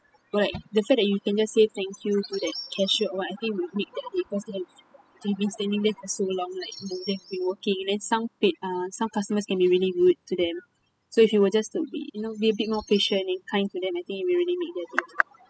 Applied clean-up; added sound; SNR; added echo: classical method spectral subtraction.